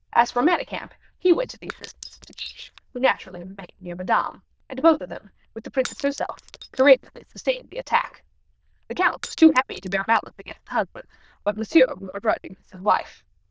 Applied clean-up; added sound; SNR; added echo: neural diffusion model UNIVERSE++.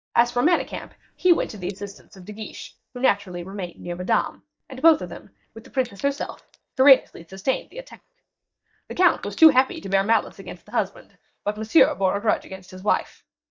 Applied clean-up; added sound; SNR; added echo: neural mask model DeepFilterNet 3.